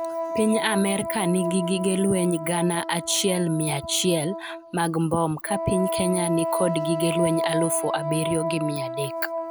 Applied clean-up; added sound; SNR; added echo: none; Wind instrument, woodwind instrument; 5 dB; none.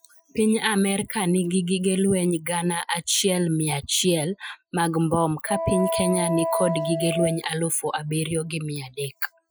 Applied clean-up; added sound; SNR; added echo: classical method Wiener filter.